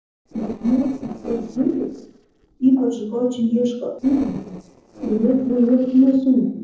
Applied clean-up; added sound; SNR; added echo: neural separator model SepFormer DNS4.